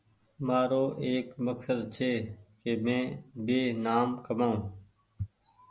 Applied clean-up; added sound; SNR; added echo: none; none; none; none.